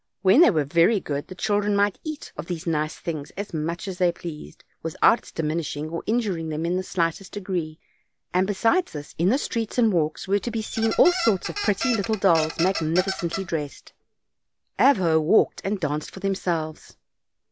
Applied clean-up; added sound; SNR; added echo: none; Squeak; 7 dB; none.